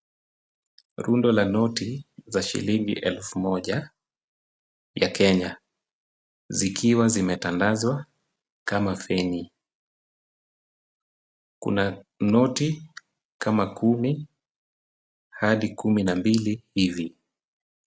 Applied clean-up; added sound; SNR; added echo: none; none; none; none.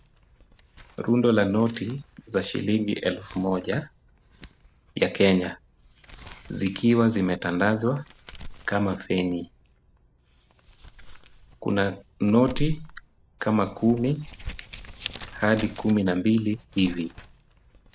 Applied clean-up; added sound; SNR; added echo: none; Crumpling, crinkling; 15 dB; none.